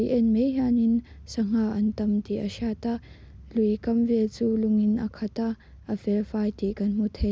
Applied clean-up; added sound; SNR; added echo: none; none; none; none.